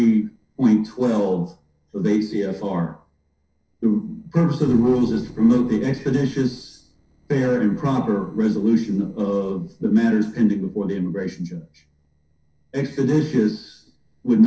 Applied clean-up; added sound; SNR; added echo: neural separator model SepFormer DNS4.